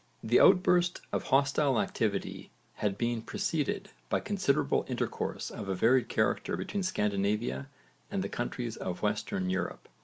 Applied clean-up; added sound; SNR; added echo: none; none; none; none.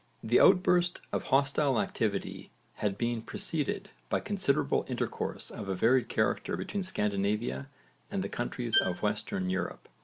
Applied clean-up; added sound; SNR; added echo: none; Bowed string instrument; 5 dB; none.